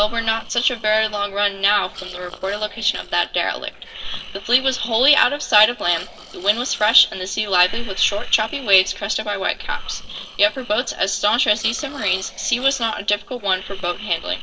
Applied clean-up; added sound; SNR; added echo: neural separator model SepFormer DNS4.